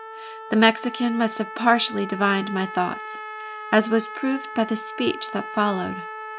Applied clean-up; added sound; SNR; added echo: none; Trumpet; 11 dB; none.